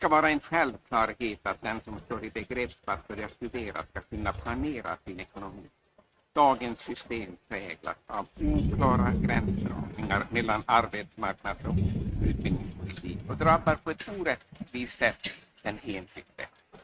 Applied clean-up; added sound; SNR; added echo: neural mask model RNNoise.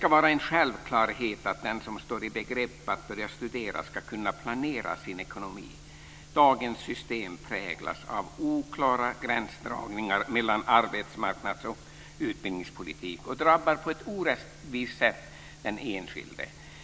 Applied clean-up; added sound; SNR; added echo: none; none; none; none.